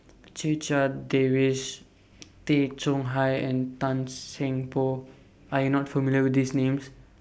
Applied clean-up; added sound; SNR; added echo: none; none; none; none.